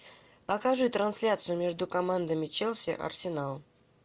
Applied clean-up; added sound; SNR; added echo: none; none; none; none.